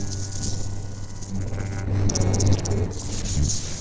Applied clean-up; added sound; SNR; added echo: neural separator model SepFormer DNS4.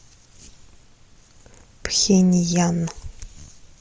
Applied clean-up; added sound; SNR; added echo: none; none; none; none.